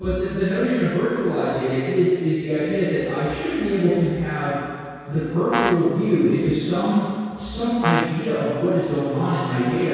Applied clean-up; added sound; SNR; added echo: none; Brass instrument; 7 dB; reverberation time 2.0 s.